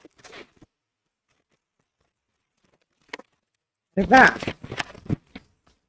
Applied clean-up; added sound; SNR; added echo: neural mask model RNNoise.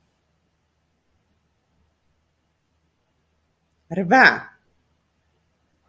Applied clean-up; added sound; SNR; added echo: none; none; none; none.